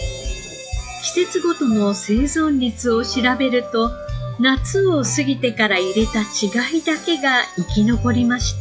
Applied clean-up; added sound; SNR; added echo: classical method log-MMSE.